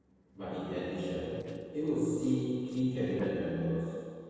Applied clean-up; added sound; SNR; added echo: neural separator model SepFormer DNS4.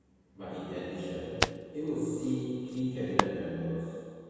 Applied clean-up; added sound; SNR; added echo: none; Hands; 2 dB; reverberation time 2.1 s.